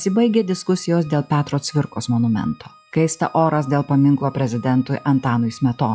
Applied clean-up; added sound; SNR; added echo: classical method log-MMSE.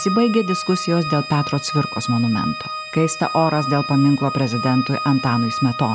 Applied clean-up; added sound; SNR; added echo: none; Organ; 8 dB; none.